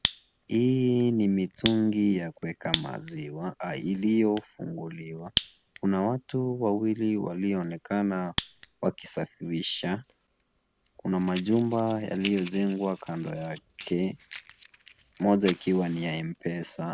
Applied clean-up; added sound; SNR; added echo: none; Fire; 10 dB; none.